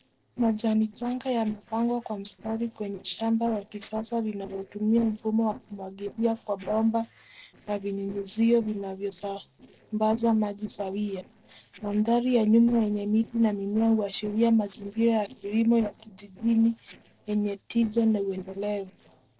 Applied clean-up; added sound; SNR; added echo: neural separator model SepFormer DNS4.